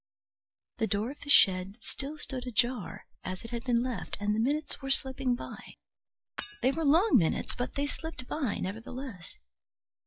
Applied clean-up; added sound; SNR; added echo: classical method log-MMSE.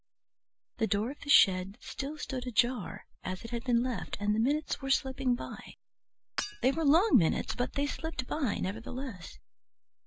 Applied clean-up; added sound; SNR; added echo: none; Shatter / Hammer; 12 dB; none.